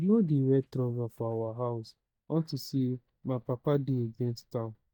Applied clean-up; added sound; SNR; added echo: neural mask model DeepFilterNet 3.